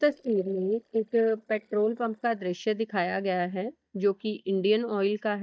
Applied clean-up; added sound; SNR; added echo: neural mask model DeepFilterNet 3.